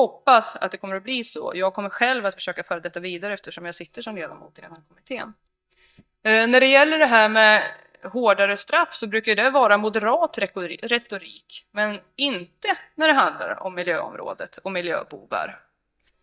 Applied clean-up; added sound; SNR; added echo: neural mask model DeepFilterNet 3.